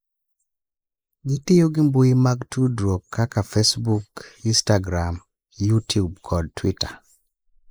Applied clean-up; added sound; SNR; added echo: neural mask model Resemble Enhance denoiser.